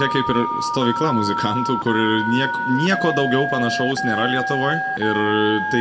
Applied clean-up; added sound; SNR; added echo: none; Telephone; 3 dB; reverberation time 0.9 s.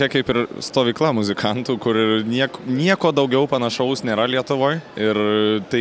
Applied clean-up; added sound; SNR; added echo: none; none; none; none.